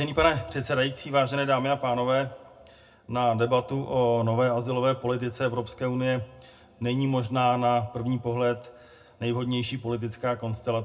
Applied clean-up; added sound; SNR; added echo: none; none; none; reverberation time 0.2 s.